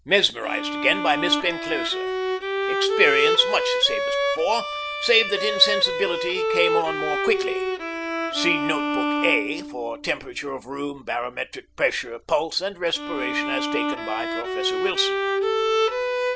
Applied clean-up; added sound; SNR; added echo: none; Bowed string instrument; 1 dB; none.